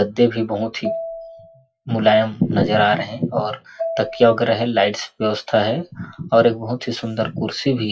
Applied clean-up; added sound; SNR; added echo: classical method WPE with log-MMSE.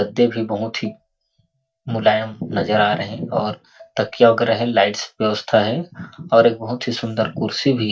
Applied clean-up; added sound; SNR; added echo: neural mask model DeepFilterNet 3.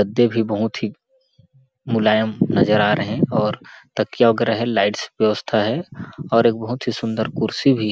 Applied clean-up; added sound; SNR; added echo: none; none; none; none.